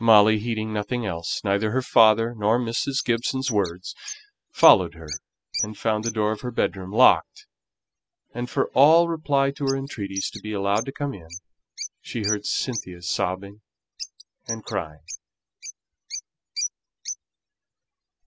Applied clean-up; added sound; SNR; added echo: classical method spectral subtraction.